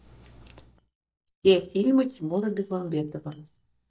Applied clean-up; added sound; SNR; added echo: neural mask model DeepFilterNet 3.